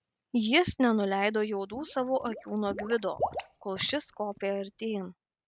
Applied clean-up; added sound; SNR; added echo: none; Water / Liquid; 11 dB; none.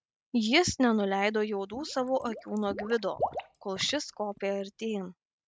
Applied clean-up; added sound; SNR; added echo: neural mask model RNNoise.